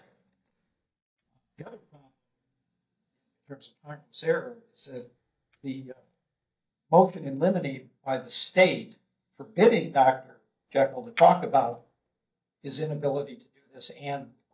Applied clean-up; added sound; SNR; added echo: neural mask model DeepFilterNet 3.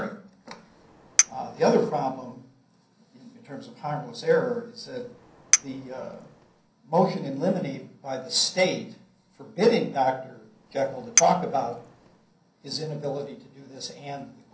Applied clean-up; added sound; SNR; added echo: none; Chink, clink; 2 dB; reverberation time 0.6 s.